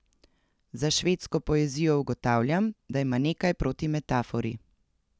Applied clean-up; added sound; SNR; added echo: none; none; none; none.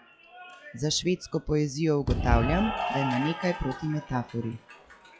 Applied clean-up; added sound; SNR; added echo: classical method log-MMSE.